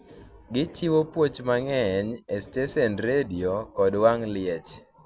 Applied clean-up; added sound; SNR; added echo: none; none; none; none.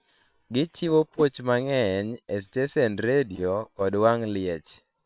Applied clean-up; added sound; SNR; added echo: neural separator model SepFormer WHAM!.